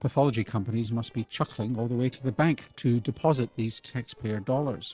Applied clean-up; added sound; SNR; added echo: neural separator model SepFormer DNS4.